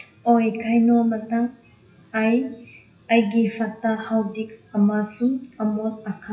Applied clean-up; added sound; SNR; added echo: classical method WPE with log-MMSE.